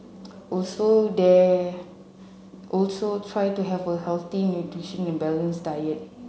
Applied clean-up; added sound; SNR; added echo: none; none; none; none.